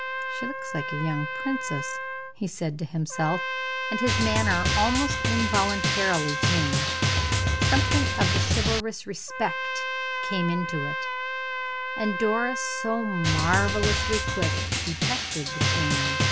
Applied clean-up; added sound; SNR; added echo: none; Trumpet + Drum; -3 dB; none.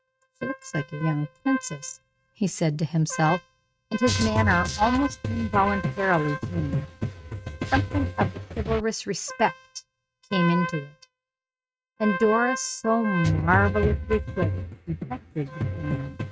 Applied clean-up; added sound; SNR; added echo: neural mask model RNNoise.